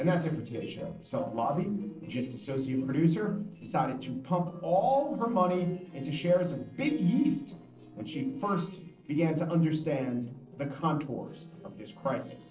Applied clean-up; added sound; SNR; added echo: neural separator model SepFormer DNS4.